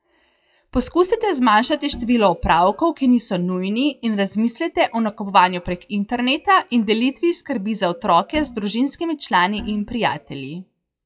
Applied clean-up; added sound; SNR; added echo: classical method WPE with log-MMSE.